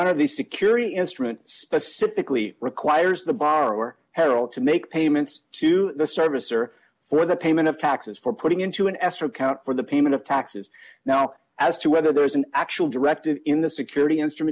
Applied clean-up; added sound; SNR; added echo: none; none; none; none.